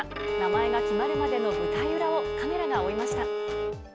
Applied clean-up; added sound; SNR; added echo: none; Bowed string instrument; -3 dB; none.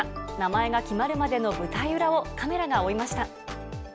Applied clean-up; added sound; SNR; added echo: none; none; none; none.